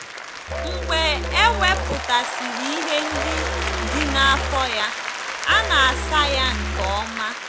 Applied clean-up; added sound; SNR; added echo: none; Musical instrument + Applause; 2 dB; none.